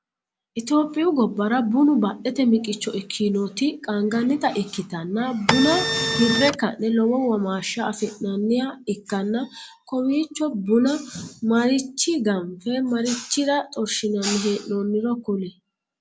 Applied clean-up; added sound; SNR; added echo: none; Printer; 0 dB; none.